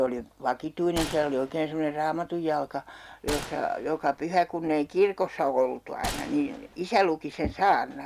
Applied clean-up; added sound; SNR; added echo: none; Gunshot, gunfire; 14 dB; none.